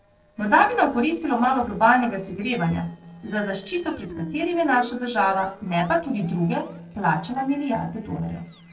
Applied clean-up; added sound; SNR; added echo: neural separator model SepFormer DNS4.